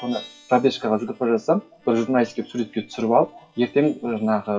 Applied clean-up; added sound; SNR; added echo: classical method WPE with log-MMSE.